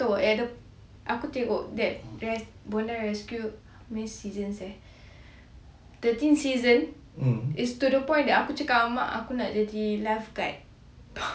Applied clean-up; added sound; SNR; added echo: none; none; none; none.